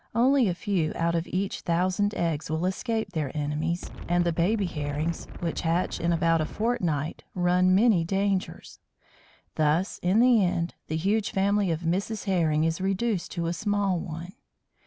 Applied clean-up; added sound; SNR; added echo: none; Wind; 11 dB; none.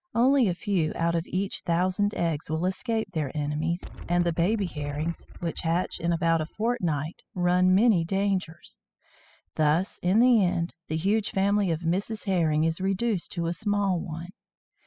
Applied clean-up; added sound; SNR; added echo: classical method spectral subtraction.